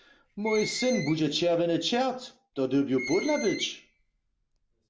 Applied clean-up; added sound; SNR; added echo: none; Screech; 13 dB; none.